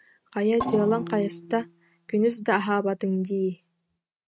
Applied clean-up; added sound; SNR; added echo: neural mask model RNNoise.